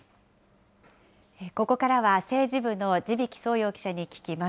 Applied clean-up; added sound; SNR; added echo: none; none; none; none.